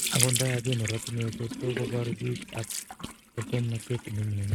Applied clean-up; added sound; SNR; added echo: neural mask model RNNoise.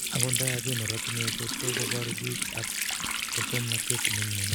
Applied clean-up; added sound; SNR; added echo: none; Water tap, faucet; -4 dB; none.